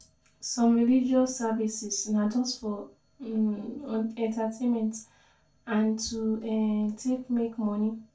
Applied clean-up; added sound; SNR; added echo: none; none; none; reverberation time 0.2 s.